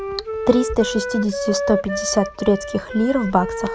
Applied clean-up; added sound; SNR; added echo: none; Wind instrument, woodwind instrument; 6 dB; none.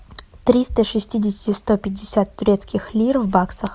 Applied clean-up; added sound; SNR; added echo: none; none; none; none.